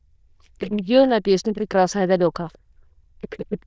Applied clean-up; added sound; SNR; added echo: neural diffusion model UNIVERSE++.